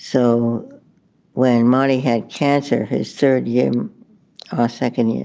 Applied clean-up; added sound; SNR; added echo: none; none; none; none.